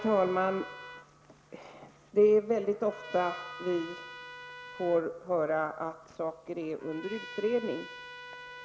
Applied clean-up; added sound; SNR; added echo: none; Trumpet; 16 dB; none.